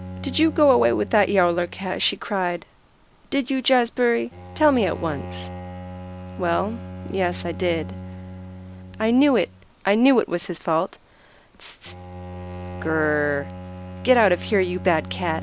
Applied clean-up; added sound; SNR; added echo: none; Bowed string instrument; 13 dB; none.